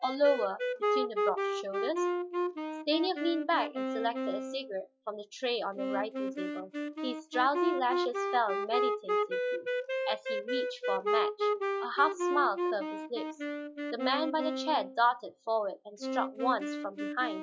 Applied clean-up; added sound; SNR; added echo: classical method log-MMSE.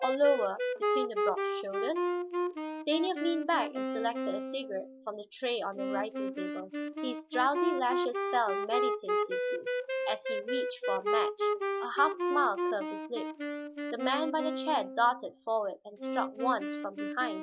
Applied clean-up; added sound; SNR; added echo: none; Wind instrument, woodwind instrument; 0 dB; none.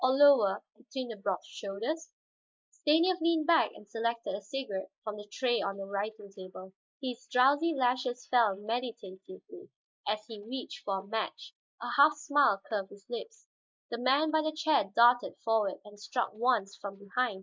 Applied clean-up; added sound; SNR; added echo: neural mask model Resemble Enhance denoiser.